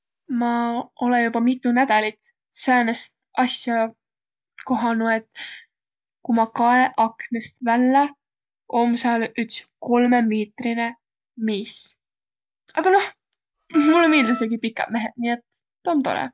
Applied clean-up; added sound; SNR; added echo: none; Wind instrument, woodwind instrument; 9 dB; none.